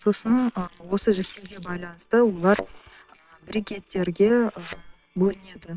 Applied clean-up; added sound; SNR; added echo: neural separator model SepFormer WHAM!.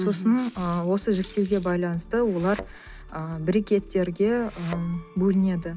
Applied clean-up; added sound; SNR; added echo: none; Walk, footsteps + Thump, thud; 19 dB; none.